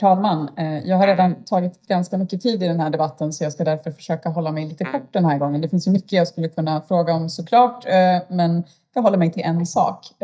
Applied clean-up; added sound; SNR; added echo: neural mask model DeepFilterNet 3.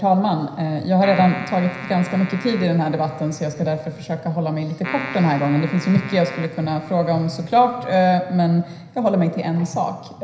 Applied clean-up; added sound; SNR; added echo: none; Keyboard (musical); 14 dB; reverberation time 0.9 s.